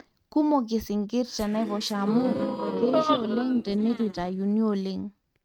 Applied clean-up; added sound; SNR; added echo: neural mask model RNNoise.